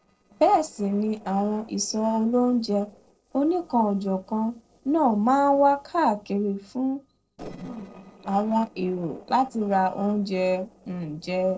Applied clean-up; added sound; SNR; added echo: neural separator model SepFormer DNS4.